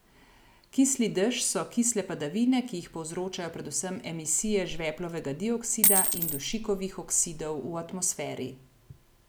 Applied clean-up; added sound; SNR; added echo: none; Coin (dropping); 0 dB; none.